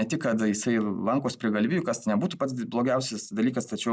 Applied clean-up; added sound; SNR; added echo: none; none; none; none.